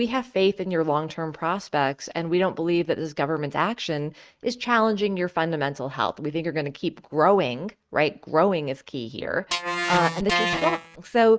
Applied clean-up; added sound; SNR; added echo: neural mask model RNNoise.